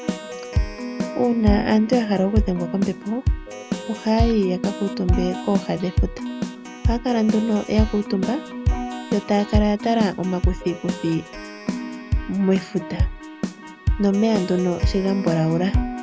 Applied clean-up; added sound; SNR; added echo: none; Keyboard (musical); 2 dB; none.